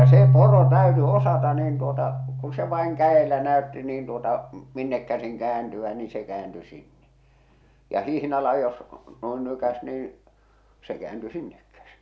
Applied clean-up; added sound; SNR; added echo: none; Keyboard (musical); -2 dB; none.